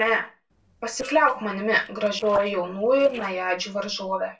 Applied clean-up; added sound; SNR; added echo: neural separator model SepFormer DNS4.